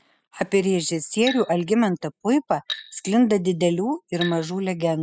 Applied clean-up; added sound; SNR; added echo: classical method spectral subtraction.